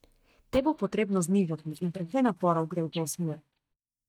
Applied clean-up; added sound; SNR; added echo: neural mask model DeepFilterNet 3.